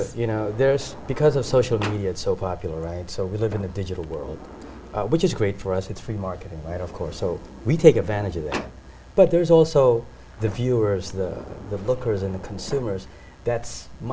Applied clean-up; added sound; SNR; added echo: none; Sliding door; 18 dB; none.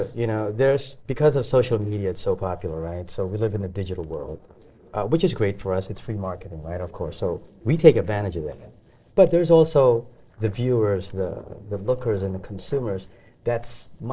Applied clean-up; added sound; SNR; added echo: neural separator model SepFormer DNS4.